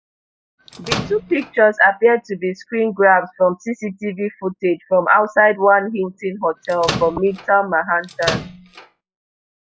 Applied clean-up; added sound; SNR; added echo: classical method log-MMSE.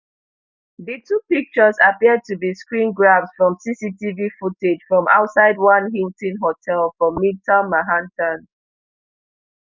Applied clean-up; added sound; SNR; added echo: none; none; none; none.